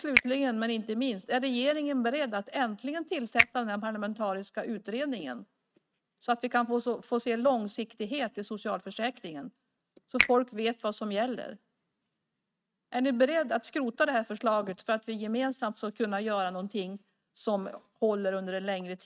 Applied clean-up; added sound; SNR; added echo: neural mask model RNNoise.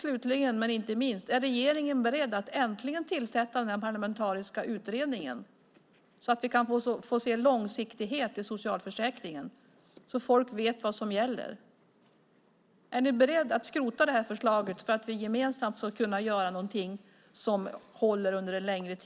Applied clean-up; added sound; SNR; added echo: none; none; none; none.